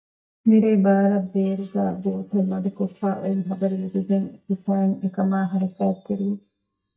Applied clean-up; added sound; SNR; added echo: neural mask model DeepFilterNet 3.